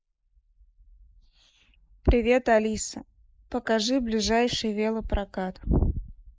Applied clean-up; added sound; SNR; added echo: neural mask model Resemble Enhance denoiser.